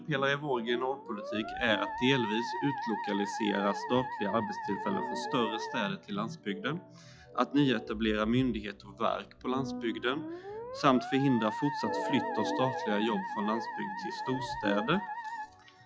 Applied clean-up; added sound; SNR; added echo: classical method log-MMSE.